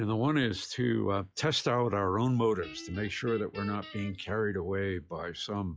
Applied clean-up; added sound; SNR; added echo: classical method log-MMSE.